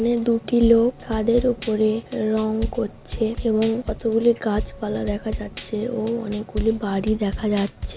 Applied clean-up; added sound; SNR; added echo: none; Drum / Drum kit; 11 dB; none.